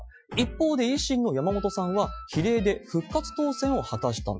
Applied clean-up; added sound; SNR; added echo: classical method Wiener filter.